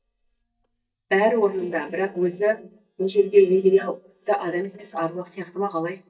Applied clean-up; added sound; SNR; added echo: neural mask model DeepFilterNet 3.